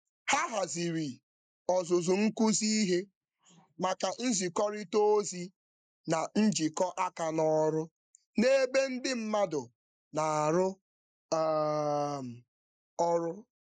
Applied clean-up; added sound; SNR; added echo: neural mask model Resemble Enhance denoiser.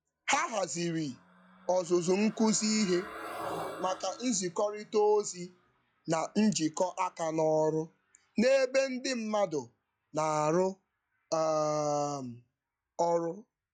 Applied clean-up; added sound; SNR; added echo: classical method log-MMSE.